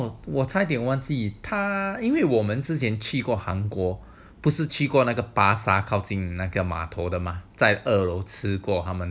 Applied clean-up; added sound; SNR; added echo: none; none; none; none.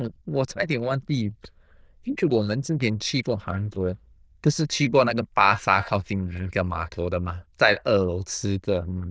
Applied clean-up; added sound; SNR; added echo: neural diffusion model UNIVERSE++.